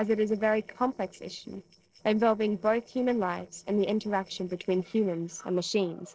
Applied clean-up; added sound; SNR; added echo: neural separator model SepFormer DNS4.